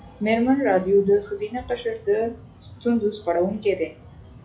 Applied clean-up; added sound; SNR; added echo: classical method WPE with log-MMSE.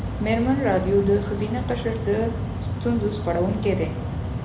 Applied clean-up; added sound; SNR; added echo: none; Mechanical fan; 4 dB; reverberation time 0.9 s.